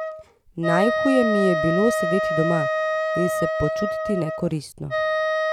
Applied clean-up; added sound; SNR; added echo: none; Wind instrument, woodwind instrument; -1 dB; none.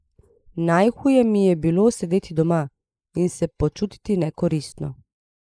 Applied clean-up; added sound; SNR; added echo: neural mask model Resemble Enhance denoiser.